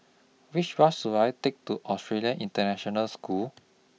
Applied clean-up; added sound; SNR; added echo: none; none; none; none.